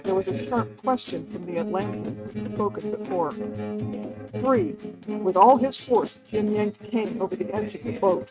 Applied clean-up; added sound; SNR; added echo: neural mask model RNNoise.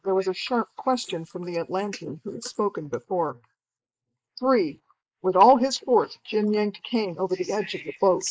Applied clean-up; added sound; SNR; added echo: neural mask model Resemble Enhance denoiser.